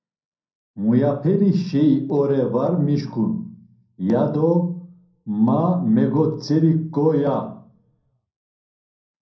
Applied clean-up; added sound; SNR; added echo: none; none; none; reverberation time 0.6 s.